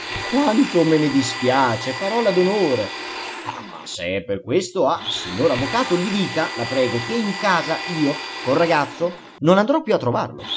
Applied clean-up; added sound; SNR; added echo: none; Domestic sounds, home sounds; 10 dB; none.